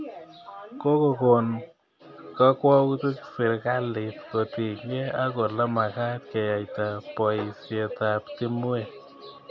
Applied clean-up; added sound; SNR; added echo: none; none; none; none.